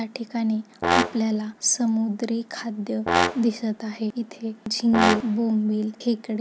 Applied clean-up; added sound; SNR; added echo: none; Brass instrument; 1 dB; none.